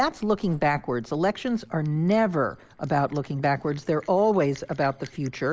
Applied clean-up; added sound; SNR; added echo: neural mask model Resemble Enhance denoiser.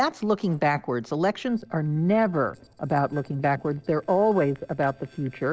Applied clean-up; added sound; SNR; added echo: neural separator model SepFormer DNS4.